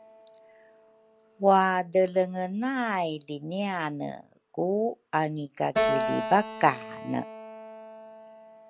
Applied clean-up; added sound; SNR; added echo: none; Keyboard (musical); 8 dB; none.